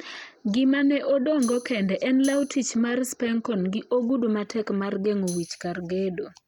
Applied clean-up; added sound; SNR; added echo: none; Tambourine; 18 dB; none.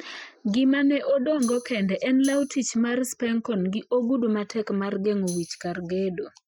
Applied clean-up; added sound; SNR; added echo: classical method Wiener filter.